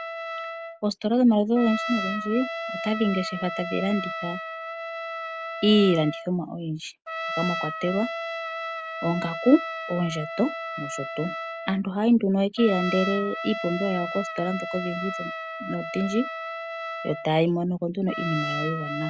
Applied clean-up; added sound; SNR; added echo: none; Trumpet; 7 dB; none.